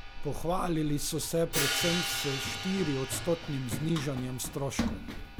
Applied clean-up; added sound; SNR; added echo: none; Hi-hat + Run; 3 dB; none.